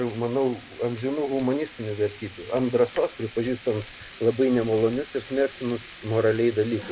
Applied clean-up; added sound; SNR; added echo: none; Frying (food); 15 dB; none.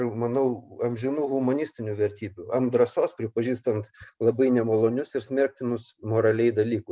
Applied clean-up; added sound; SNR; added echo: none; none; none; none.